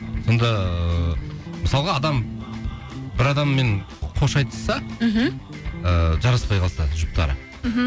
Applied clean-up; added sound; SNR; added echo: none; Bass guitar; 13 dB; none.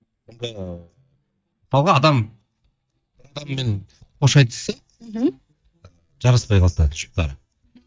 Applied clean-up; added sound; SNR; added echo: neural mask model DeepFilterNet 3.